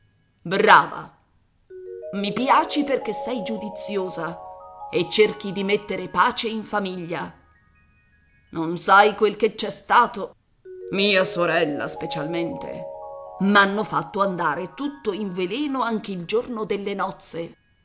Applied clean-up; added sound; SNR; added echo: none; Mallet percussion; 15 dB; none.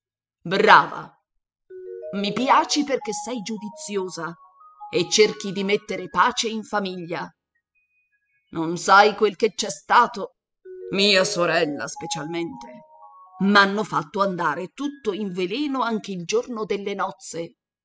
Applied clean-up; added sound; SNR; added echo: classical method spectral subtraction.